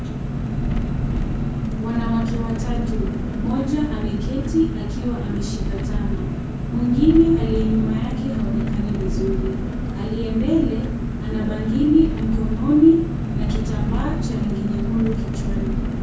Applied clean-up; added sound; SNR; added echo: none; Engine; 0 dB; reverberation time 0.6 s.